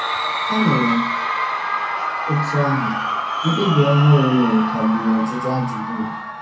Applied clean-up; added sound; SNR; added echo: none; Crowd / Cheering; 3 dB; reverberation time 0.5 s.